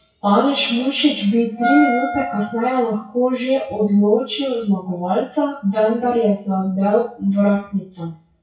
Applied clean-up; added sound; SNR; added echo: classical method WPE with log-MMSE.